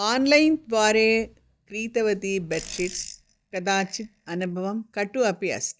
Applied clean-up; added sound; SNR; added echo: neural mask model DeepFilterNet 3.